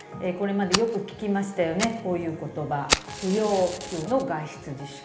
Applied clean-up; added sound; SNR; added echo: none; Fire; 7 dB; reverberation time 1.0 s.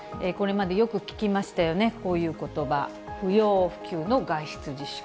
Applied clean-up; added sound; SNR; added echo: none; none; none; none.